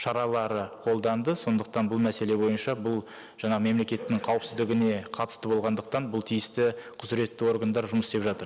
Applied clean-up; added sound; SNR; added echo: none; none; none; none.